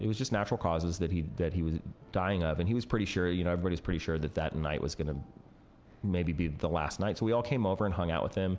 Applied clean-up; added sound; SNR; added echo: none; none; none; none.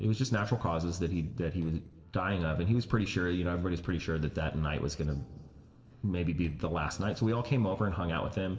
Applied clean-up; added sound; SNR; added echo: neural separator model SepFormer DNS4.